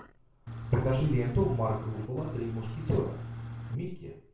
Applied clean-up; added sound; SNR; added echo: none; Engine / Truck; 8 dB; reverberation time 0.4 s.